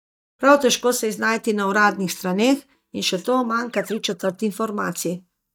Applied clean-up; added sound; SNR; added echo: neural mask model DeepFilterNet 3.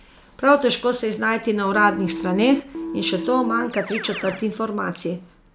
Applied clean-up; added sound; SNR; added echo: none; Keyboard (musical); 11 dB; none.